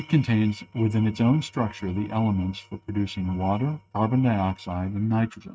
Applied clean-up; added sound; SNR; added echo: neural mask model RNNoise.